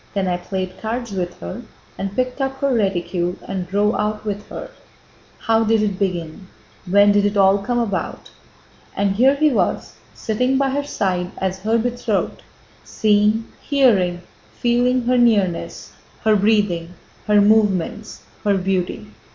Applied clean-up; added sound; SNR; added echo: none; none; none; none.